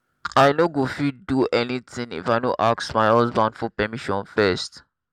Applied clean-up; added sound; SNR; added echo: none; none; none; none.